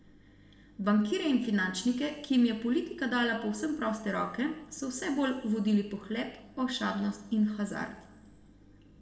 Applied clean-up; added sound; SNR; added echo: none; none; none; reverberation time 0.9 s.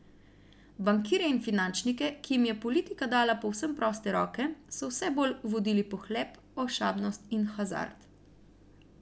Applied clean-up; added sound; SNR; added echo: none; none; none; none.